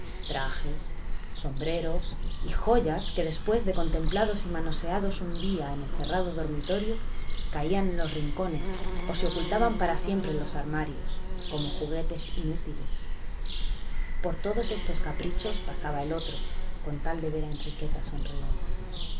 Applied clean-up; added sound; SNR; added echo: none; Bird vocalization, bird call, bird song; -5 dB; none.